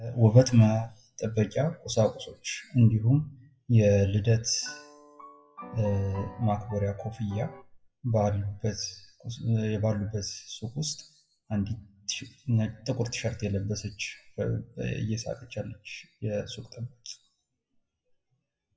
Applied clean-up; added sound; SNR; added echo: classical method WPE with log-MMSE.